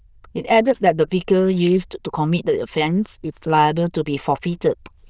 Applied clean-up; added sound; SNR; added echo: neural diffusion model UNIVERSE++.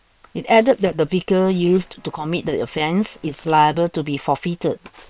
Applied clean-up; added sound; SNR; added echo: neural separator model SepFormer WHAM!.